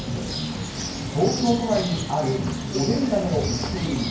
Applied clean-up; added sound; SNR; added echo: none; Bird; 8 dB; reverberation time 0.9 s.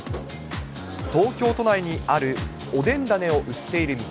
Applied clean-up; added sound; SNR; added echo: none; none; none; none.